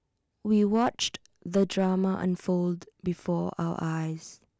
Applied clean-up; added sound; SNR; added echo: none; none; none; none.